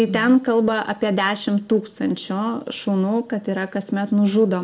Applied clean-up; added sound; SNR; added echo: none; none; none; reverberation time 0.4 s.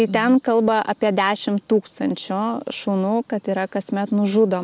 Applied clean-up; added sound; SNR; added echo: none; none; none; none.